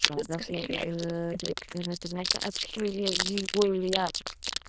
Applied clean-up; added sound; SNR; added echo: neural diffusion model UNIVERSE++.